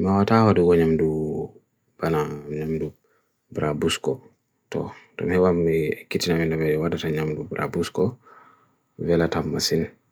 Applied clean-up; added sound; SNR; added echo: none; none; none; none.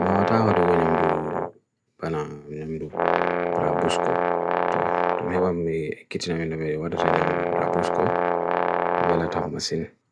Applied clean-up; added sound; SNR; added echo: none; Brass instrument; -3 dB; none.